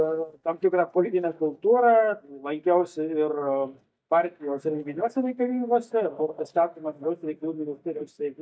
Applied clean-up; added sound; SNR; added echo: neural mask model DeepFilterNet 3.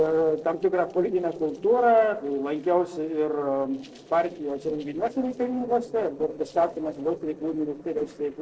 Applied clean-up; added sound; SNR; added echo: neural separator model SepFormer DNS4.